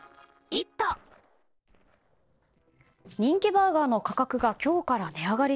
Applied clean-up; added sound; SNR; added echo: neural separator model SepFormer DNS4.